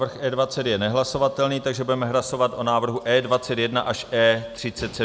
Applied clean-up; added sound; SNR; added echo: none; none; none; none.